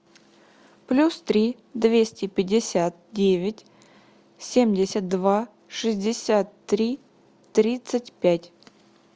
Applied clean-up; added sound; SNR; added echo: none; none; none; none.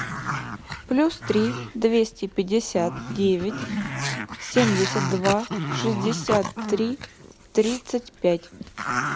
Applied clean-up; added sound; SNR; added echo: none; Growling; 6 dB; none.